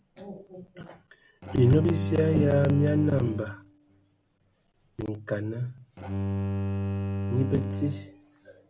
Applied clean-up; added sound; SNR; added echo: none; Bowed string instrument; 4 dB; none.